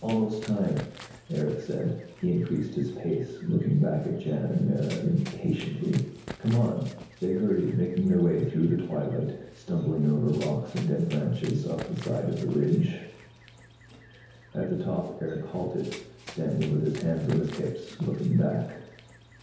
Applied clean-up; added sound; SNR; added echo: none; Run; 19 dB; reverberation time 1.0 s.